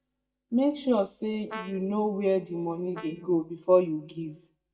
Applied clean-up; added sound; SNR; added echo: neural mask model DeepFilterNet 3.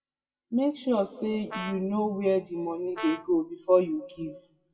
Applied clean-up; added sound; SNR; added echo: classical method WPE with log-MMSE.